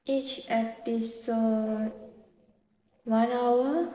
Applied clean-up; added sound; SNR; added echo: neural separator model SepFormer DNS4.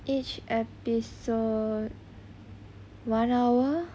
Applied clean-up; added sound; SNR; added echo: none; none; none; none.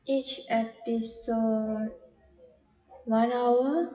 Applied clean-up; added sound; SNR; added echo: classical method WPE with log-MMSE.